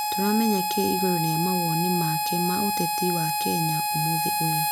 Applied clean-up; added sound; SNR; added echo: none; Harmonica; -1 dB; none.